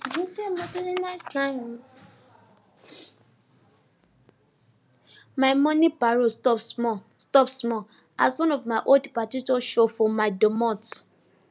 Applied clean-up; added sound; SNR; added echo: none; none; none; none.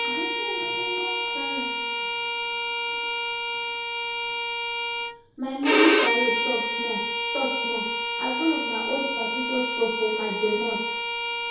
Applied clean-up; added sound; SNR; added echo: none; Bowed string instrument; -4 dB; reverberation time 1.9 s.